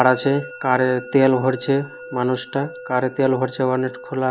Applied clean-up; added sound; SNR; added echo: none; Musical instrument; 17 dB; none.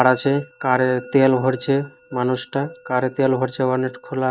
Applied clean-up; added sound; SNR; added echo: neural mask model RNNoise.